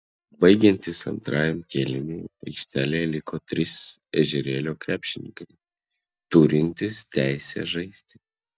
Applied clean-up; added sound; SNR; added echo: neural mask model DeepFilterNet 3.